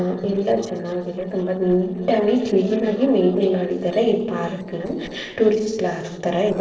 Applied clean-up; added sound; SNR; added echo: neural separator model SepFormer DNS4.